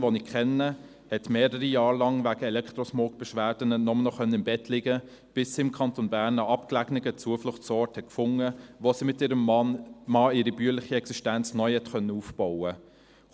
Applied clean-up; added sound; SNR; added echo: none; none; none; none.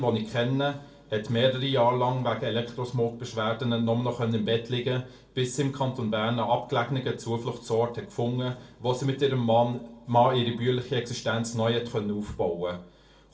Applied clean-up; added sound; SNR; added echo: none; none; none; reverberation time 0.3 s.